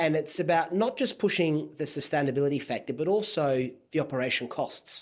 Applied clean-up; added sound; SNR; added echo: none; none; none; none.